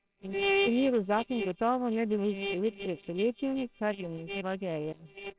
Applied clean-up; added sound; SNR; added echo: neural separator model SepFormer WHAMR!.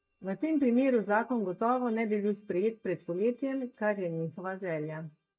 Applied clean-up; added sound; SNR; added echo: neural mask model DeepFilterNet 3.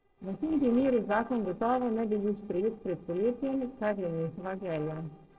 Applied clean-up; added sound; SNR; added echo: neural separator model SepFormer DNS4.